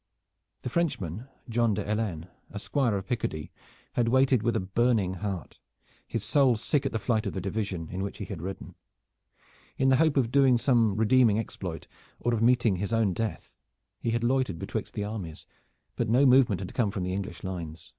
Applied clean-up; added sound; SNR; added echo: none; none; none; none.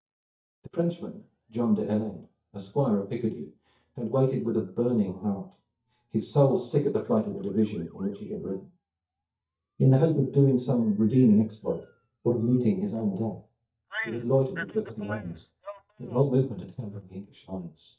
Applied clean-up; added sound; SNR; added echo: neural mask model DeepFilterNet 3.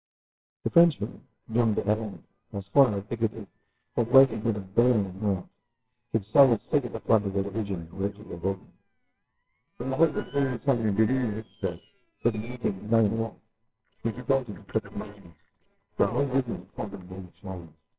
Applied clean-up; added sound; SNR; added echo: neural separator model SepFormer WHAMR!.